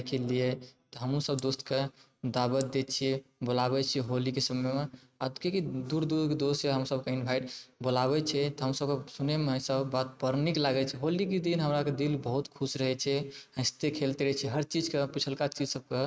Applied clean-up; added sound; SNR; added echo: neural mask model RNNoise.